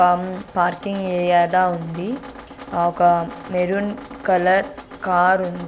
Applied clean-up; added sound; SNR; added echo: none; Drip; 17 dB; none.